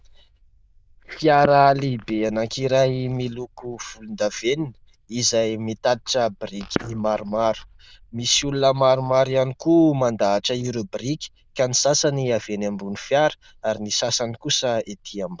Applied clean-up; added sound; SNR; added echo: neural diffusion model UNIVERSE++.